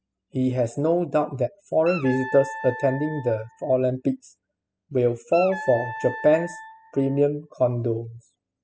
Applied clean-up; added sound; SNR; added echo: classical method spectral subtraction.